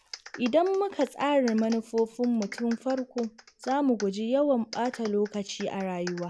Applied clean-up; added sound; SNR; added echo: none; Clapping; 19 dB; none.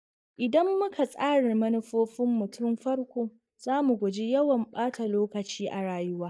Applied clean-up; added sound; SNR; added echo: neural mask model DeepFilterNet 3.